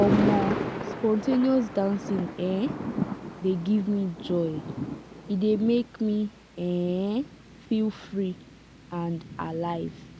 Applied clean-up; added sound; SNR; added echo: none; Thunder; 6 dB; none.